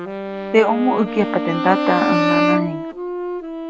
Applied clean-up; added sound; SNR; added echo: none; Bowed string instrument + Wind instrument, woodwind instrument; 1 dB; none.